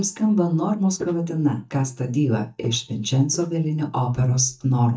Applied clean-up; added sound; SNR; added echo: neural mask model DeepFilterNet 3.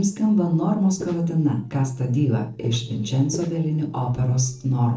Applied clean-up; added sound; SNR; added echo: neural separator model SepFormer DNS4.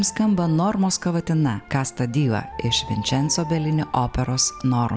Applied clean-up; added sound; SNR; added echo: none; none; none; none.